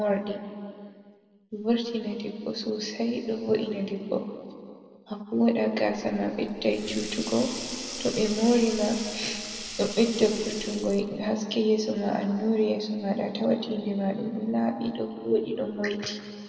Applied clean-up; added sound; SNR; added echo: none; Sink (filling or washing); 15 dB; reverberation time 2.3 s.